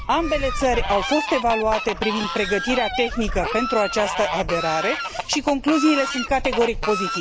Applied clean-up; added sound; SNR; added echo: none; Fowl; 5 dB; none.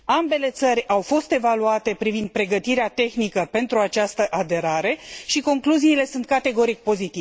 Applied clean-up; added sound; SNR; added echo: none; none; none; none.